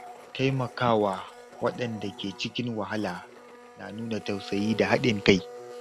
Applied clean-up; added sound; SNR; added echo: none; Domestic sounds, home sounds; 16 dB; none.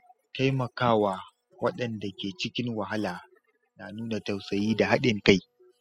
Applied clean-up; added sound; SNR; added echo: classical method spectral subtraction.